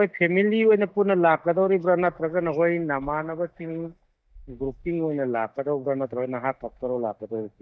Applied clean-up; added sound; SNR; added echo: neural mask model DeepFilterNet 3.